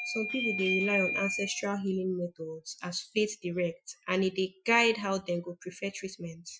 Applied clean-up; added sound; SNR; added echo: classical method Wiener filter.